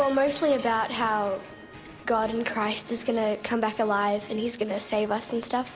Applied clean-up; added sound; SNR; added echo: none; none; none; none.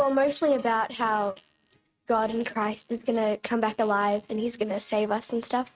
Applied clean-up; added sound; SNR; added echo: neural mask model RNNoise.